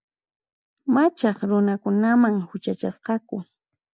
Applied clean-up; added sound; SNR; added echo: none; none; none; none.